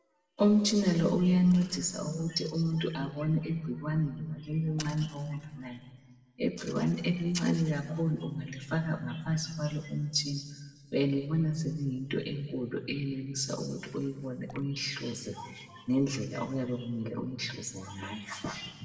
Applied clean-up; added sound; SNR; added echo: neural separator model SepFormer DNS4.